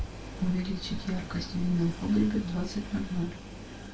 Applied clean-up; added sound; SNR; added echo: none; Train; 13 dB; reverberation time 0.2 s.